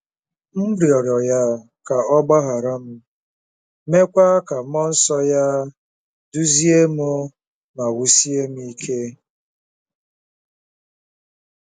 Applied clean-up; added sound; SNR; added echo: none; none; none; none.